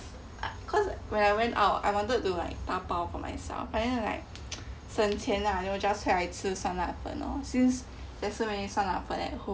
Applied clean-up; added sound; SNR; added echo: none; none; none; none.